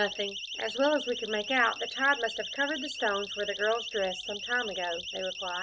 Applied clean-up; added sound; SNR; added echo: none; Siren; 8 dB; none.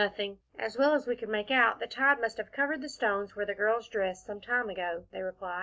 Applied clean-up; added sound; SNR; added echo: none; none; none; none.